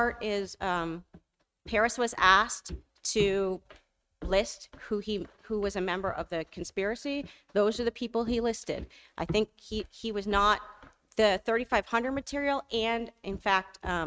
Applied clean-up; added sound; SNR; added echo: neural mask model RNNoise.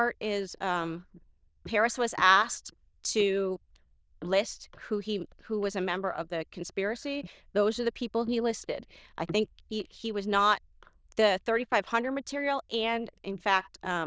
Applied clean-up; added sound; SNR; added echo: neural diffusion model UNIVERSE++.